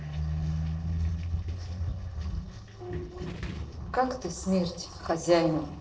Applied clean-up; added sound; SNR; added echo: neural separator model SepFormer DNS4.